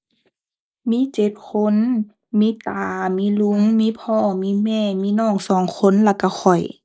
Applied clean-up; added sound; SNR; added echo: neural mask model Resemble Enhance denoiser.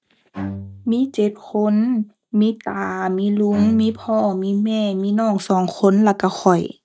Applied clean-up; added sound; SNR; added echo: neural mask model RNNoise.